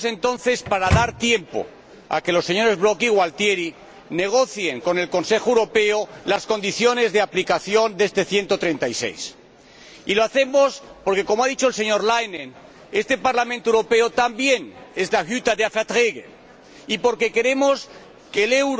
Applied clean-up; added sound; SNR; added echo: none; Microwave oven; 3 dB; none.